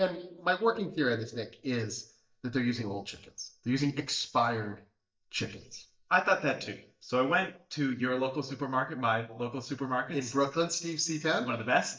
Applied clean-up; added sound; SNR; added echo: neural mask model DeepFilterNet 3.